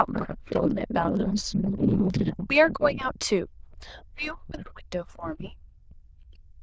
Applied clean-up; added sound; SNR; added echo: neural diffusion model UNIVERSE++.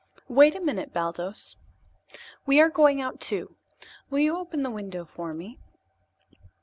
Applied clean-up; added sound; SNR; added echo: none; none; none; none.